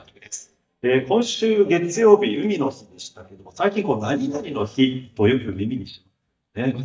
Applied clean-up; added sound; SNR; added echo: neural mask model DeepFilterNet 3.